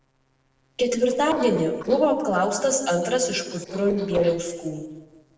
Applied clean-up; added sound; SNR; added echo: neural separator model SepFormer DNS4.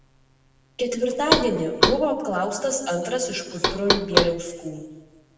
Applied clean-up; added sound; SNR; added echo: none; Knock; 1 dB; reverberation time 1.2 s.